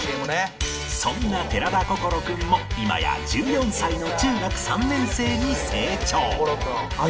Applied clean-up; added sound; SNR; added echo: none; Train; 11 dB; reverberation time 0.4 s.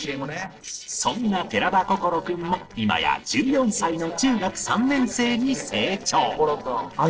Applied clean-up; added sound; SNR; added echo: neural separator model SepFormer DNS4.